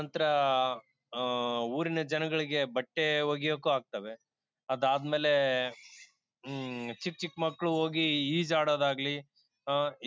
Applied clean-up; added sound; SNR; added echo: none; none; none; none.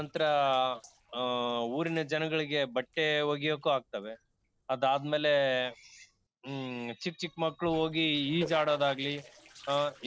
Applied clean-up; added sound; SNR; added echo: neural separator model SepFormer DNS4.